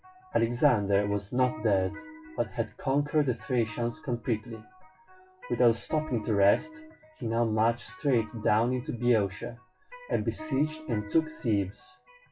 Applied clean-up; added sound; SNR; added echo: classical method WPE with log-MMSE.